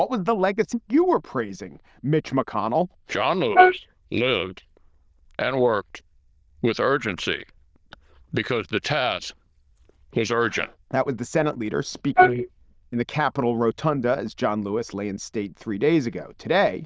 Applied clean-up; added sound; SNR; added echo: neural diffusion model UNIVERSE++.